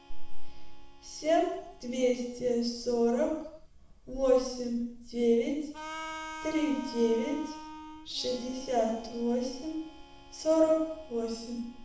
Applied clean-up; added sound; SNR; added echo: none; Harmonica; 18 dB; reverberation time 0.7 s.